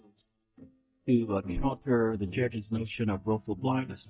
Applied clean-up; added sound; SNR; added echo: neural mask model DeepFilterNet 3.